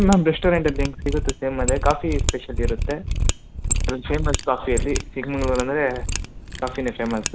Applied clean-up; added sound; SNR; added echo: none; Mechanisms; 1 dB; none.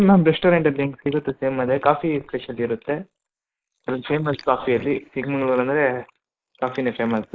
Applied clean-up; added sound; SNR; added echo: neural mask model Resemble Enhance denoiser.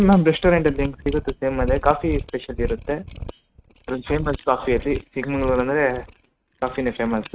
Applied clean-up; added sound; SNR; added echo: neural mask model RNNoise.